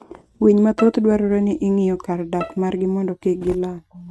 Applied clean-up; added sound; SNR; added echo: neural mask model RNNoise.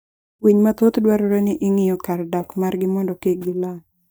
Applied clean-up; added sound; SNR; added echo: neural mask model DeepFilterNet 3.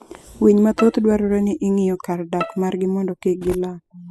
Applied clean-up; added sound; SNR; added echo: classical method spectral subtraction.